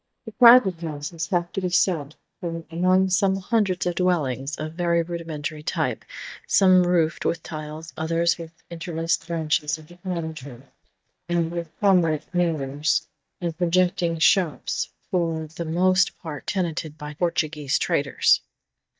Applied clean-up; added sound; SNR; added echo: neural mask model DeepFilterNet 3.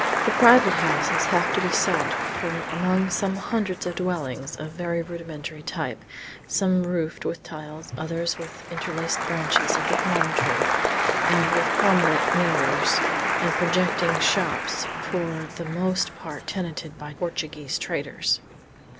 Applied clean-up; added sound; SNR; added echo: none; Applause; 1 dB; none.